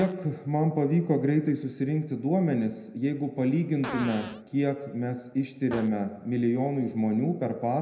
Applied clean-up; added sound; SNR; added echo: none; Fart; 19 dB; reverberation time 0.7 s.